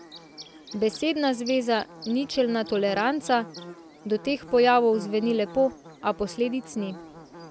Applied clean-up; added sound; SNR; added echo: none; Buzz / Bird; 17 dB; none.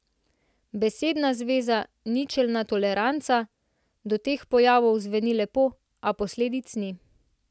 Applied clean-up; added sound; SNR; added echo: none; none; none; none.